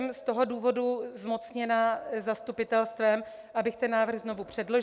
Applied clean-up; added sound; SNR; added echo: none; none; none; none.